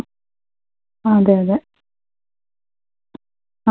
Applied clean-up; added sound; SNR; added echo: none; none; none; none.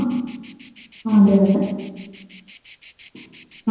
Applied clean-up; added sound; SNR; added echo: none; Insect; 10 dB; reverberation time 1.0 s.